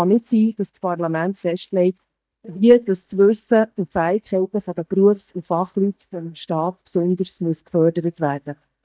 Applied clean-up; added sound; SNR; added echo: neural mask model DeepFilterNet 3.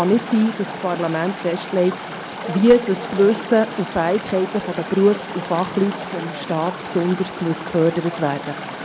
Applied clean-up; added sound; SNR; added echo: none; Chatter / Stream; 10 dB; none.